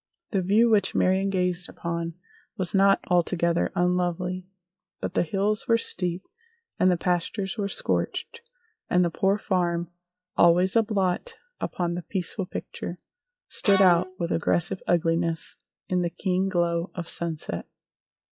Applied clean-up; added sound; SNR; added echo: classical method log-MMSE.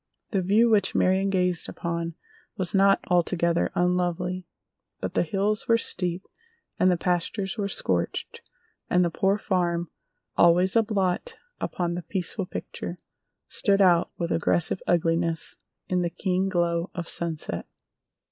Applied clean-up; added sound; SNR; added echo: neural mask model Resemble Enhance denoiser.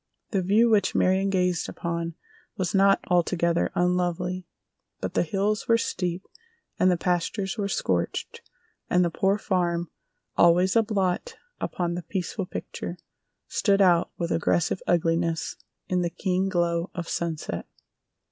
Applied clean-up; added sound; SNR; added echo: none; none; none; none.